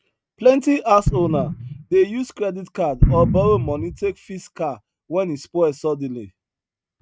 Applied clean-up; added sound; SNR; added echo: neural mask model RNNoise.